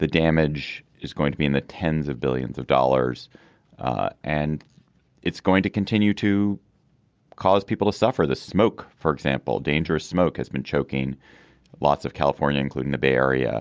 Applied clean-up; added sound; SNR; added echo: none; none; none; none.